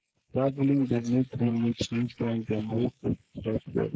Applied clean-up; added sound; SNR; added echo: neural mask model Resemble Enhance denoiser.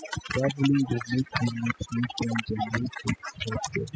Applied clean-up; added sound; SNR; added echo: classical method spectral subtraction.